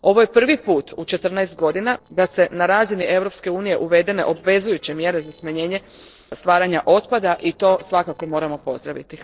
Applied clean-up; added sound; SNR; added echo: neural separator model SepFormer DNS4.